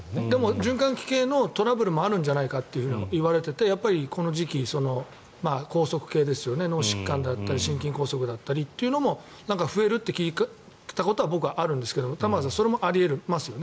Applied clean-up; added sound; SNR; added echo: none; none; none; none.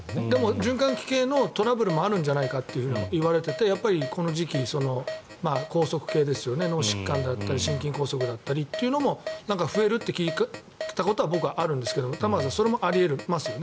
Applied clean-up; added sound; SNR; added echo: none; Keyboard (musical); 12 dB; none.